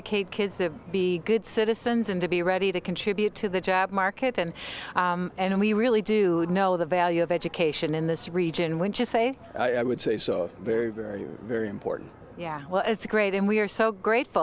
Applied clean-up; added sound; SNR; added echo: none; none; none; none.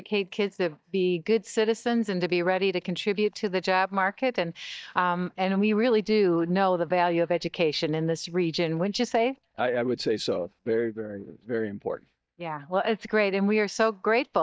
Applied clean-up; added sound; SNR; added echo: neural mask model DeepFilterNet 3.